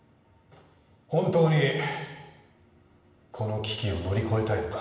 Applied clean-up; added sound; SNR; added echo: none; none; none; reverberation time 1.2 s.